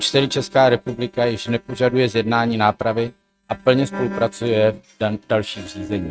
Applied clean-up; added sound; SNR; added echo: neural mask model RNNoise.